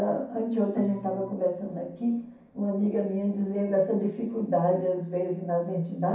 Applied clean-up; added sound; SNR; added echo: none; Organ; 11 dB; reverberation time 0.6 s.